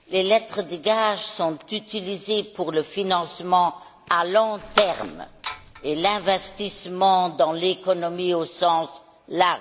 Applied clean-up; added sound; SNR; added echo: none; Shatter; 10 dB; none.